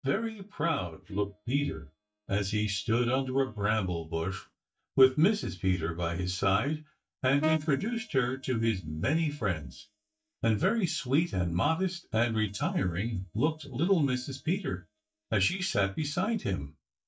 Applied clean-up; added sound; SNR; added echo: neural mask model DeepFilterNet 3.